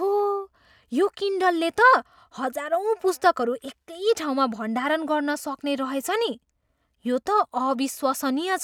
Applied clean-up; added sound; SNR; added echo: none; none; none; none.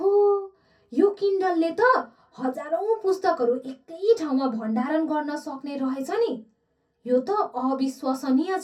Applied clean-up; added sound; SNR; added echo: none; none; none; reverberation time 0.3 s.